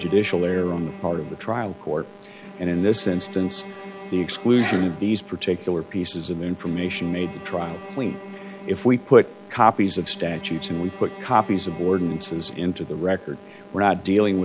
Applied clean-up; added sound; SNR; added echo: none; Bowed string instrument; 17 dB; none.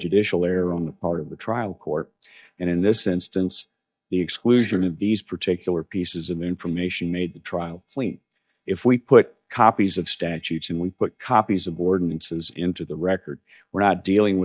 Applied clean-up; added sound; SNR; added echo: neural mask model DeepFilterNet 3.